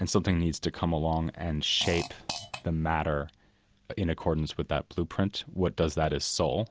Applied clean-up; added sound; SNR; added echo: none; Fart; 12 dB; none.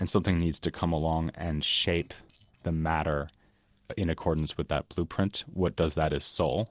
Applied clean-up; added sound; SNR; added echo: neural separator model SepFormer DNS4.